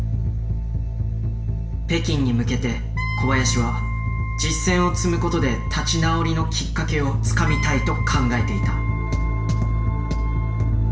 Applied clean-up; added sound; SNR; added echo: none; Wind instrument, woodwind instrument; 15 dB; reverberation time 0.5 s.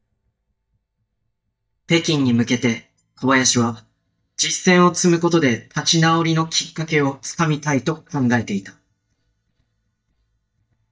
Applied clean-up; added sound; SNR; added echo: neural mask model DeepFilterNet 3.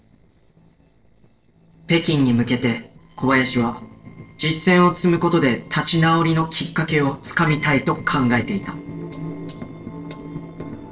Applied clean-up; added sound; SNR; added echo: neural separator model SepFormer DNS4.